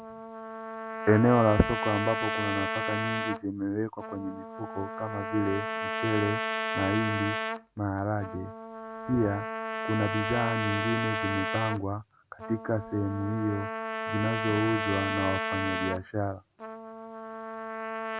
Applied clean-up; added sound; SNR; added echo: none; Trumpet; 3 dB; none.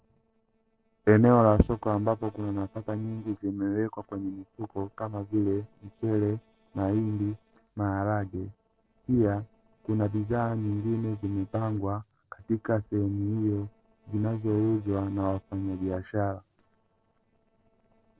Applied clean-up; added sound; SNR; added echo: neural separator model SepFormer DNS4.